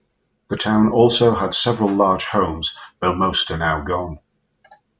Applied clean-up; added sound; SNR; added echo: none; none; none; none.